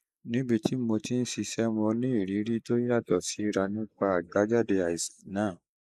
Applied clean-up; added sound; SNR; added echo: neural mask model Resemble Enhance denoiser.